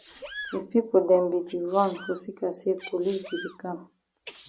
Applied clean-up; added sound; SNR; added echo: none; Sneeze; 17 dB; none.